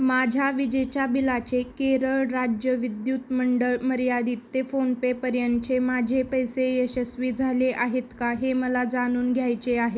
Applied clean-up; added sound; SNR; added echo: none; none; none; none.